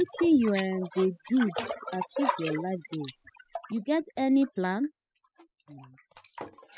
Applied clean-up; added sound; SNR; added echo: classical method spectral subtraction.